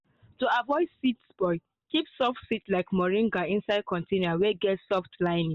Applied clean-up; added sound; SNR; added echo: none; none; none; none.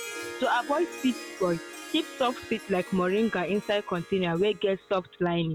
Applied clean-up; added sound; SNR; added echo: none; Harp; 14 dB; none.